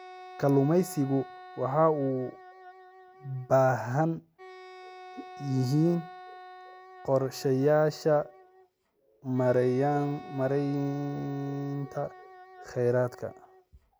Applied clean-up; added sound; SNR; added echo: none; Wind instrument, woodwind instrument; 19 dB; none.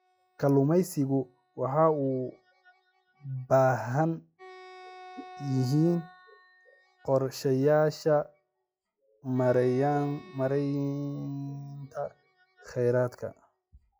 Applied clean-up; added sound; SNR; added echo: classical method log-MMSE.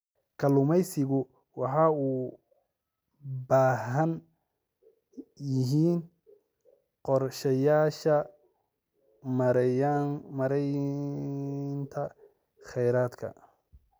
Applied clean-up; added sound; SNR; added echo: none; none; none; none.